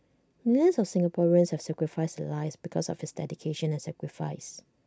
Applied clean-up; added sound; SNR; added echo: none; none; none; none.